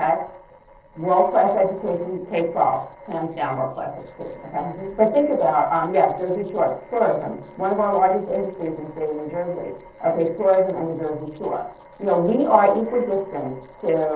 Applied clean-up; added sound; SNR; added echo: neural separator model SepFormer DNS4.